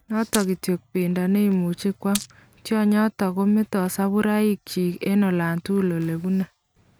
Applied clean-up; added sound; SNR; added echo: none; Glass; 11 dB; none.